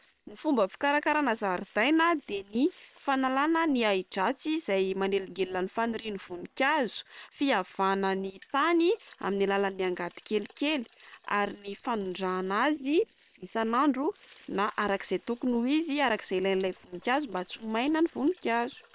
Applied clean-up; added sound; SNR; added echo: neural separator model SepFormer WHAM!.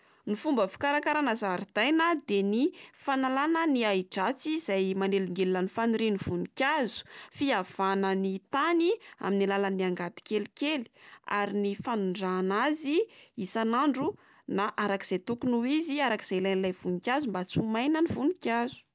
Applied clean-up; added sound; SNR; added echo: none; none; none; none.